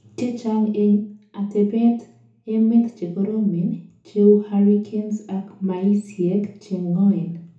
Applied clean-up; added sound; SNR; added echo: none; none; none; reverberation time 0.7 s.